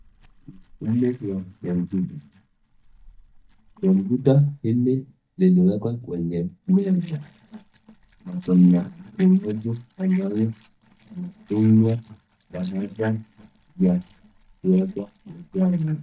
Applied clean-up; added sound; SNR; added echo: neural mask model DeepFilterNet 3.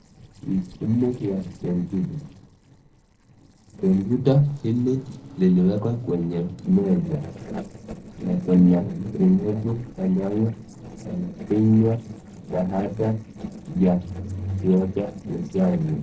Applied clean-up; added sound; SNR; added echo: neural separator model SepFormer DNS4.